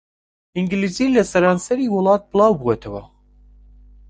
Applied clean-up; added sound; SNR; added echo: neural mask model DeepFilterNet 3.